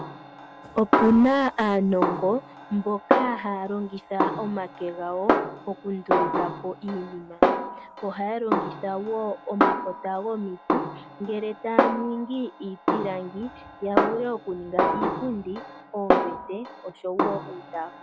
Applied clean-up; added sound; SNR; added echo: none; Snare drum; 0 dB; none.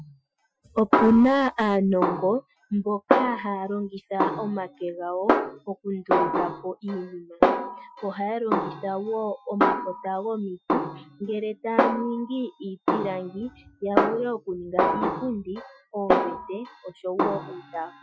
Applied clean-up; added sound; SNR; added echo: classical method Wiener filter.